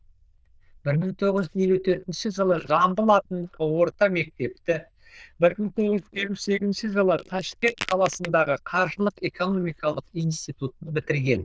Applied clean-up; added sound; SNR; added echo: neural diffusion model UNIVERSE++.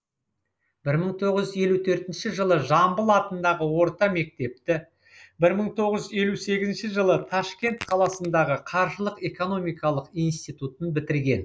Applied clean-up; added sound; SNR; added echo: neural mask model Resemble Enhance denoiser.